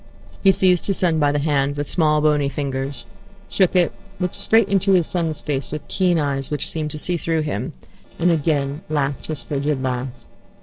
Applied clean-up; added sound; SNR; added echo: neural separator model SepFormer DNS4.